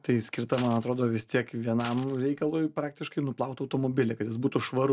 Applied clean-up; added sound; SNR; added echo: none; Coin (dropping); 12 dB; none.